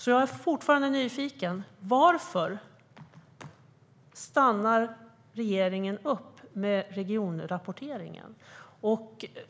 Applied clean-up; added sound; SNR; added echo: none; none; none; none.